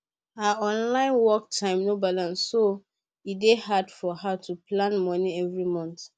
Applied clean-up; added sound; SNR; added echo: none; none; none; none.